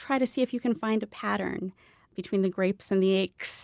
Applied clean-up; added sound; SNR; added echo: none; none; none; none.